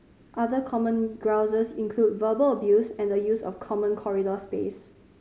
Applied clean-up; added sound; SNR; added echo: none; none; none; none.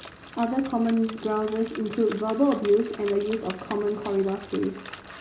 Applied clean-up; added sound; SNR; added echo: none; Bicycle; 17 dB; reverberation time 0.4 s.